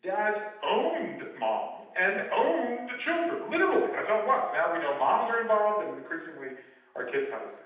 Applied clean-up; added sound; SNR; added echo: none; none; none; reverberation time 0.9 s.